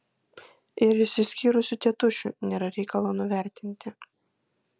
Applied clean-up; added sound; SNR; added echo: none; none; none; none.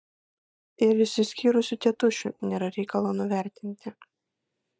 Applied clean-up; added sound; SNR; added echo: neural mask model DeepFilterNet 3.